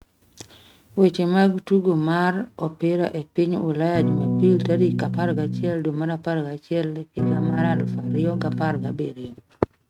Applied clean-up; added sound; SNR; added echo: neural mask model RNNoise.